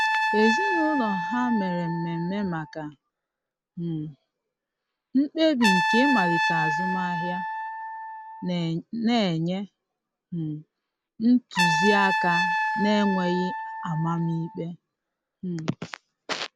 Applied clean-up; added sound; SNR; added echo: none; Trumpet; 2 dB; none.